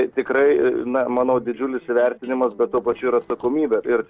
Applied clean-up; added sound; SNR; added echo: neural separator model SepFormer DNS4.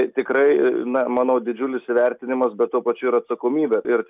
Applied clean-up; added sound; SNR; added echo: none; none; none; none.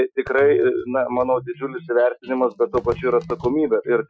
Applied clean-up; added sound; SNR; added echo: classical method Wiener filter.